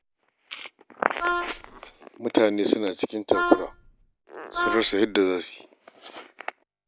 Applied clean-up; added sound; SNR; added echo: none; Wind instrument, woodwind instrument; 4 dB; none.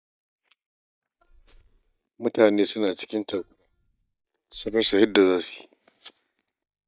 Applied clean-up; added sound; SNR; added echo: neural mask model DeepFilterNet 3.